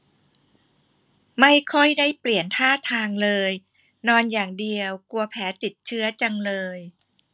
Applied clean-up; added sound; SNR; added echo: none; none; none; none.